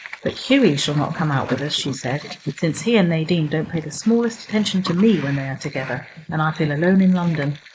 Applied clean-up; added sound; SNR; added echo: neural mask model Resemble Enhance denoiser.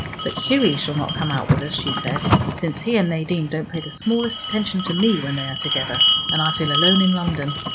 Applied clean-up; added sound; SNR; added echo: none; Bell; 0 dB; none.